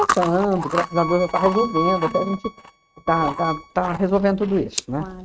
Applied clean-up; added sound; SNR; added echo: neural mask model RNNoise.